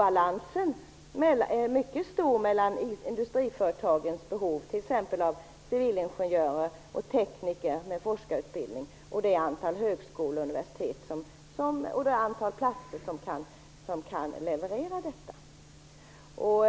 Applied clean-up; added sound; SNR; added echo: none; none; none; none.